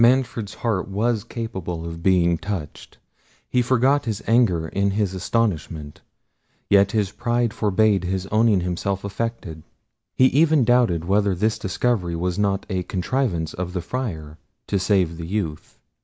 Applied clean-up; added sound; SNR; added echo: none; none; none; none.